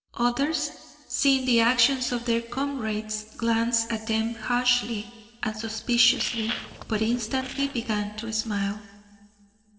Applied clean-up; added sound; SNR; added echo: neural separator model SepFormer DNS4.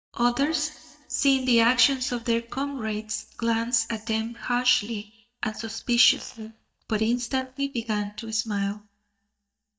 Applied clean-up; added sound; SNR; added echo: neural mask model DeepFilterNet 3.